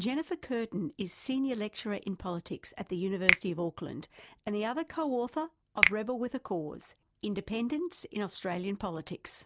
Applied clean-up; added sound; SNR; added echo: none; Finger snapping; 0 dB; none.